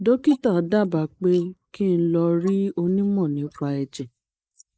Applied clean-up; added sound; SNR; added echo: neural mask model Resemble Enhance denoiser.